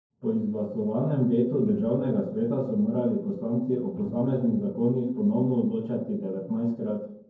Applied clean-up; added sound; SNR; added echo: neural separator model SepFormer DNS4.